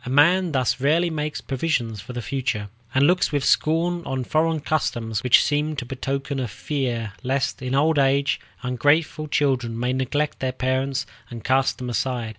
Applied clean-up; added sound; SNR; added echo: none; none; none; none.